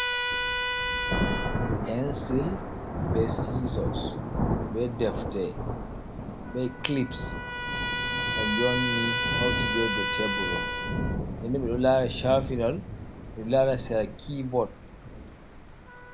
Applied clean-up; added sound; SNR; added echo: none; Thunder / Rain + Trumpet; 0 dB; none.